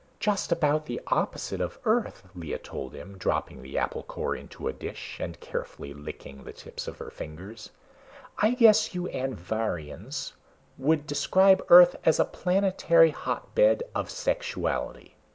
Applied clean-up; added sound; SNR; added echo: none; none; none; none.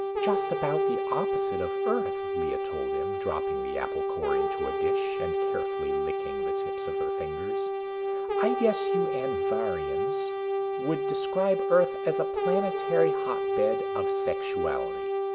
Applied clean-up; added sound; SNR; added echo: none; Brass instrument; -4 dB; none.